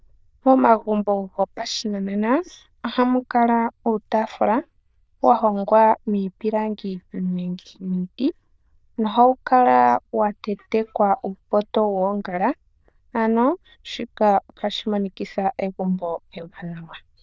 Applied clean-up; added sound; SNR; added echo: neural diffusion model UNIVERSE++.